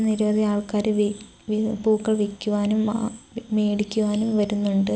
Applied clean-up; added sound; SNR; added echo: none; none; none; none.